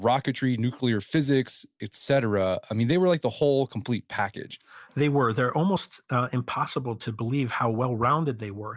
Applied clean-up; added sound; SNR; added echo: none; none; none; none.